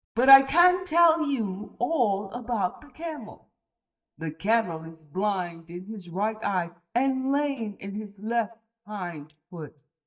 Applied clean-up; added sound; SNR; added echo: neural mask model DeepFilterNet 3.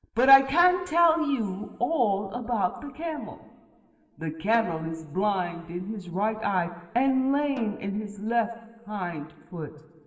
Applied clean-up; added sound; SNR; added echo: none; Snare drum; 19 dB; reverberation time 2.6 s.